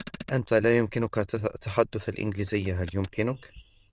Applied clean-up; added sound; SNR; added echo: neural diffusion model UNIVERSE++.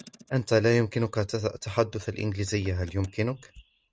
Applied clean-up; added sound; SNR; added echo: neural mask model RNNoise.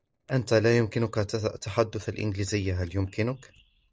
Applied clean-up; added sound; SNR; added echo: neural separator model SepFormer DNS4.